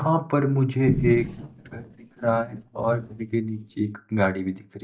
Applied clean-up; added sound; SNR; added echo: neural mask model DeepFilterNet 3.